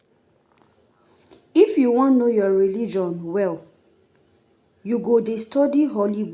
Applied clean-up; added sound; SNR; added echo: none; none; none; none.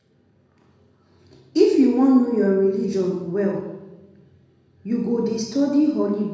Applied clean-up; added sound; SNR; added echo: none; none; none; reverberation time 0.9 s.